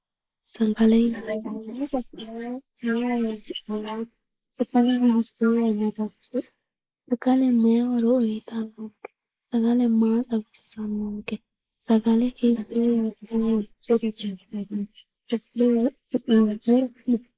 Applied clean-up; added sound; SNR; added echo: neural mask model Resemble Enhance denoiser.